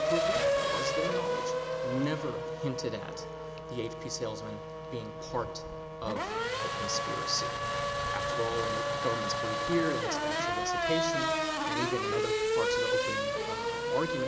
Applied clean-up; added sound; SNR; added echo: none; Race car, auto racing / Accelerating, revving, vroom; -5 dB; none.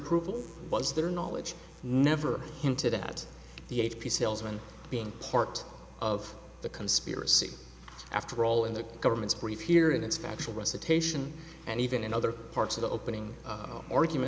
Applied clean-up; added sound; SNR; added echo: none; none; none; none.